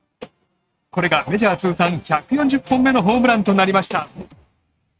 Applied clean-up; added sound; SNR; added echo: neural mask model RNNoise.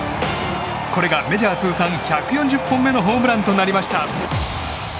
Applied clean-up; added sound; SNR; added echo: none; Glass; 16 dB; none.